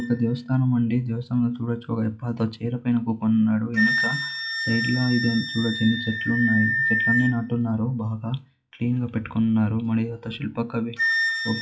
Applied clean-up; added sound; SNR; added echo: classical method log-MMSE.